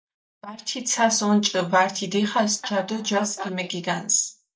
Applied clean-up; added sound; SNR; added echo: neural mask model DeepFilterNet 3.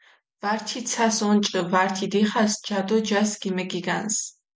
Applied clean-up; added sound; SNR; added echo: none; none; none; none.